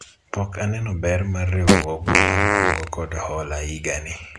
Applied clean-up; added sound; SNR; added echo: none; Fart; -4 dB; none.